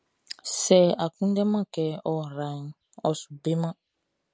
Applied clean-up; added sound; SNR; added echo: none; none; none; none.